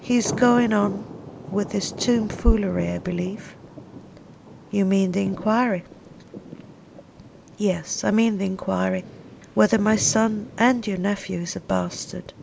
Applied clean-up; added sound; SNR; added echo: none; Thunder; 14 dB; none.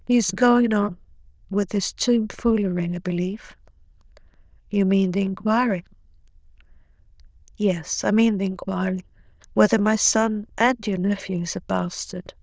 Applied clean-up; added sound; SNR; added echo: neural diffusion model UNIVERSE++.